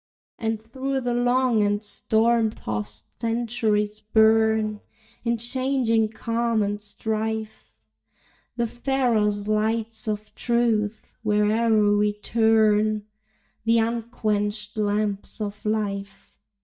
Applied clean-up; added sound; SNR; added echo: neural mask model DeepFilterNet 3.